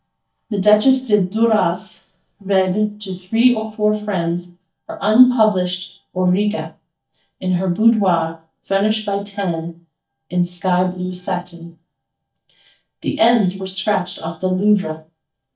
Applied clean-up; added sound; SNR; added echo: neural mask model DeepFilterNet 3.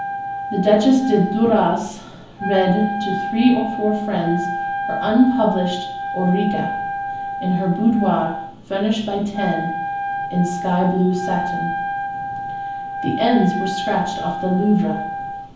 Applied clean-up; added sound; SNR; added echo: none; Wind instrument, woodwind instrument; 6 dB; reverberation time 0.7 s.